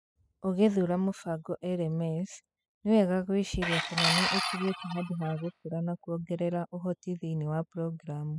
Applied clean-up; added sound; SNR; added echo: classical method spectral subtraction.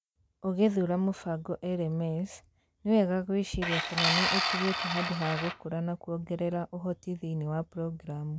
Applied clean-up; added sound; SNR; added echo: none; Tools; 1 dB; none.